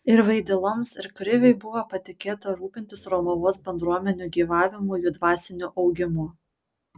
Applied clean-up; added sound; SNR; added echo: none; none; none; none.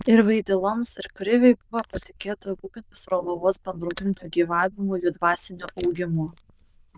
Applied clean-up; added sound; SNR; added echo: neural diffusion model UNIVERSE++.